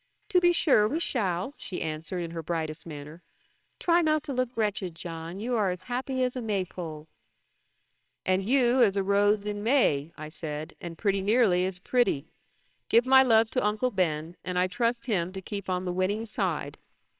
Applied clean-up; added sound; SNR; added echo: neural separator model SepFormer WHAMR!.